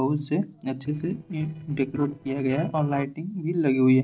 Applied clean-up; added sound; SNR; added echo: neural separator model SepFormer DNS4.